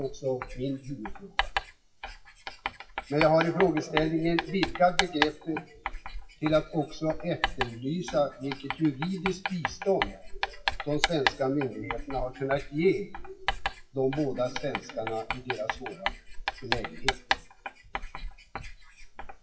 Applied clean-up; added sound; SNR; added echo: classical method WPE with log-MMSE.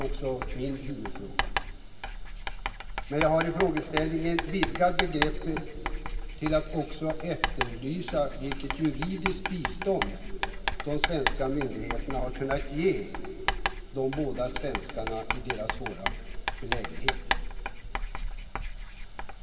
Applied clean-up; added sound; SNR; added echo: none; Writing; 0 dB; reverberation time 2.4 s.